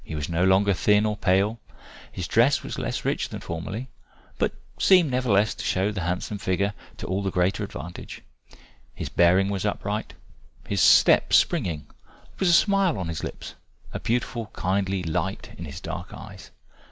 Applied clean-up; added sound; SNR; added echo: none; none; none; none.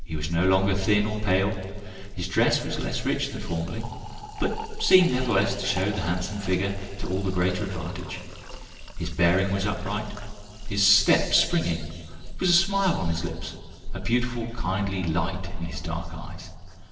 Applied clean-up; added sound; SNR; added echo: neural separator model SepFormer DNS4.